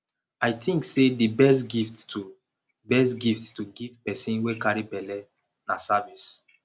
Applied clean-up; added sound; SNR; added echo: none; none; none; none.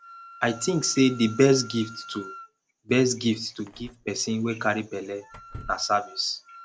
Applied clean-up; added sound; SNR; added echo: none; Door / Car + Wind instrument, woodwind instrument; 19 dB; none.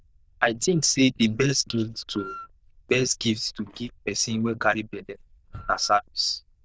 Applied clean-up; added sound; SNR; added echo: neural diffusion model UNIVERSE++.